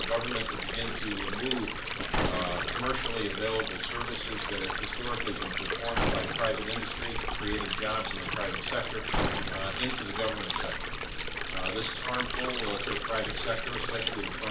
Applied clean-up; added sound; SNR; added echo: none; Stream + Gunshot, gunfire; -3 dB; none.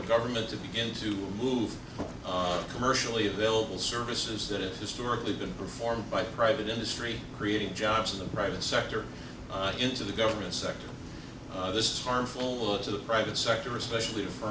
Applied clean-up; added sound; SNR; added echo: none; none; none; none.